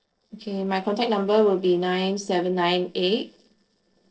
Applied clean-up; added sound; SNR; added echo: neural separator model SepFormer DNS4.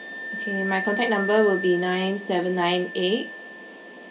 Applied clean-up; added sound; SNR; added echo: none; Wind instrument, woodwind instrument; 8 dB; reverberation time 0.2 s.